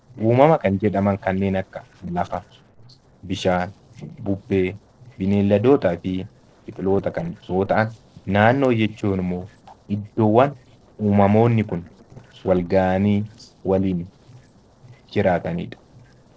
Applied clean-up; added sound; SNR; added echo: neural separator model SepFormer DNS4.